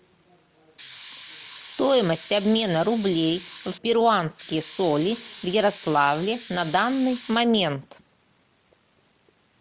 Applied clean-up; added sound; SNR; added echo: none; Hiss; 18 dB; none.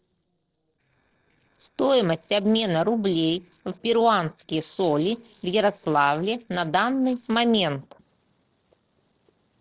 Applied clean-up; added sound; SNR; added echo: neural separator model SepFormer DNS4.